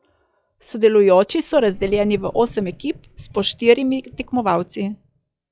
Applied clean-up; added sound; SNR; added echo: classical method log-MMSE.